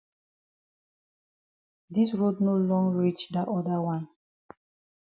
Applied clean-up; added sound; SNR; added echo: none; none; none; none.